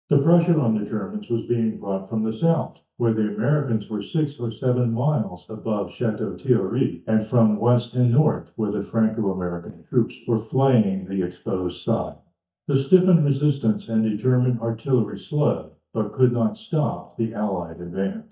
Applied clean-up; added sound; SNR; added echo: neural mask model DeepFilterNet 3.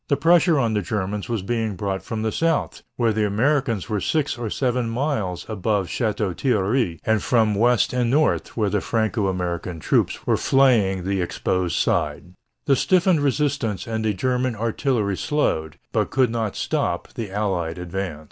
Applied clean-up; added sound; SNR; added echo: none; none; none; none.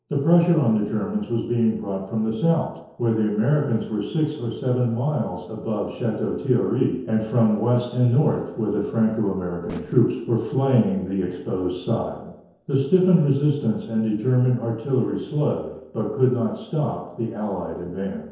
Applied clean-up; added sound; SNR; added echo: neural separator model SepFormer DNS4.